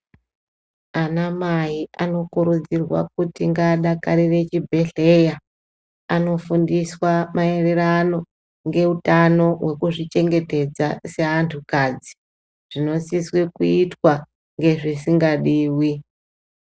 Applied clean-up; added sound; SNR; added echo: none; none; none; none.